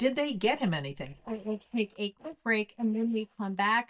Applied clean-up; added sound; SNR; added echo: neural mask model DeepFilterNet 3.